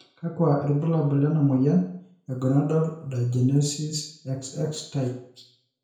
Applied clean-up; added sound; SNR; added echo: none; none; none; reverberation time 0.5 s.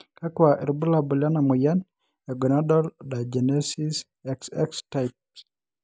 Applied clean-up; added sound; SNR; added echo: none; none; none; none.